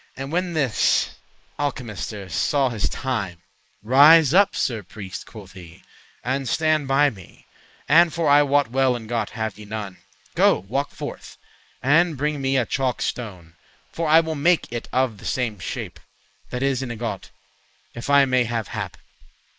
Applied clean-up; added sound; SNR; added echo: neural mask model Resemble Enhance denoiser.